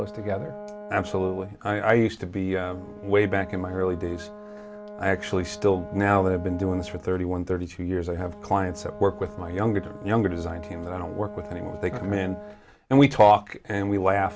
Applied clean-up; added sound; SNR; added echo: none; Brass instrument; 16 dB; none.